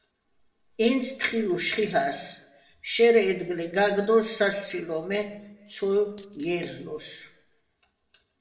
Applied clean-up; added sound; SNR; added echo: neural separator model SepFormer DNS4.